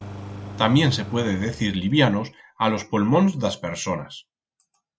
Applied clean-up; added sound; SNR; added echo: none; Engine; 14 dB; none.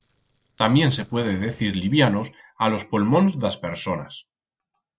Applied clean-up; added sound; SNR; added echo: neural separator model SepFormer DNS4.